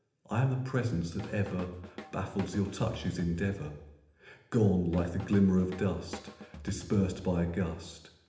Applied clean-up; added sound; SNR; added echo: none; Drum kit; 16 dB; reverberation time 0.8 s.